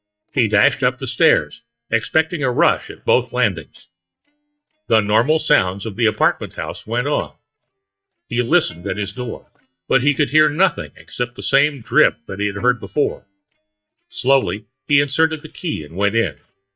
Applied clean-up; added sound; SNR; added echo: neural mask model DeepFilterNet 3.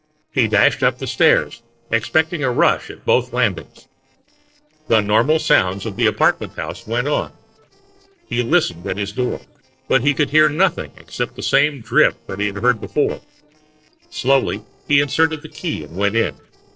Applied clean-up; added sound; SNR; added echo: neural separator model SepFormer DNS4.